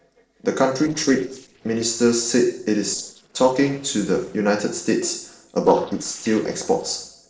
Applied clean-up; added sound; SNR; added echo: neural separator model SepFormer DNS4.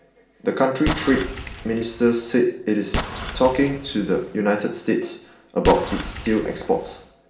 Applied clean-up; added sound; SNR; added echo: none; Explosion; 8 dB; reverberation time 0.6 s.